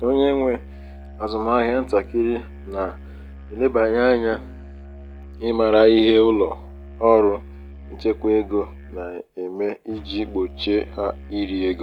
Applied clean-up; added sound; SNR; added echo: none; Musical instrument + Keyboard (musical); 16 dB; none.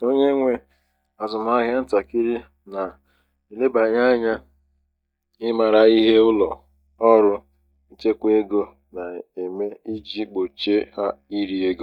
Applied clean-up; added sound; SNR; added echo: neural mask model DeepFilterNet 3.